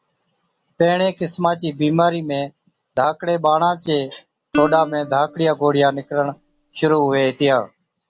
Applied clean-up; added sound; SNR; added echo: none; Plucked string instrument; 12 dB; none.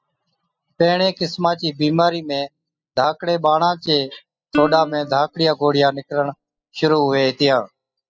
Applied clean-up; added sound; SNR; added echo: classical method spectral subtraction.